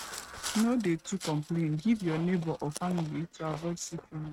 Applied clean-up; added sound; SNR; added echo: neural mask model RNNoise.